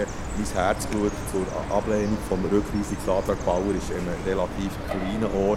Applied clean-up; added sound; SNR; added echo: none; Chirp, tweet; 5 dB; none.